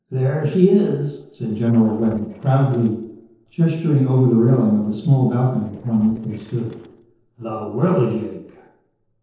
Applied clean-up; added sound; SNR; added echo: neural separator model SepFormer DNS4.